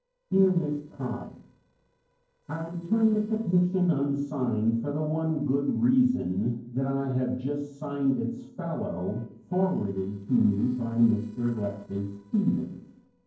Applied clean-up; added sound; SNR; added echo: neural separator model SepFormer DNS4.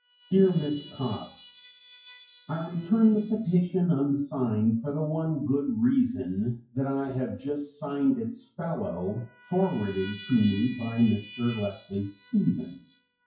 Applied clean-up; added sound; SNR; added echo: classical method WPE with log-MMSE.